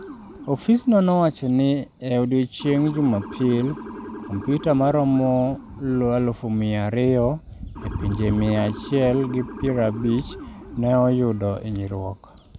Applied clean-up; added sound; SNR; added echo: none; Motor vehicle (road) / Siren; 16 dB; none.